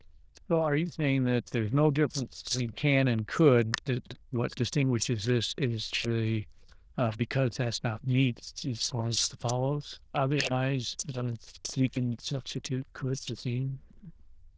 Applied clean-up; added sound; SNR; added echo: neural diffusion model UNIVERSE++.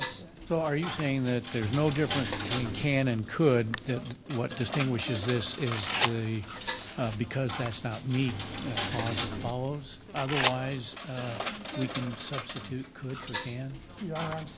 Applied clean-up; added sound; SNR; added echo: none; Coin (dropping) + Fire; 1 dB; none.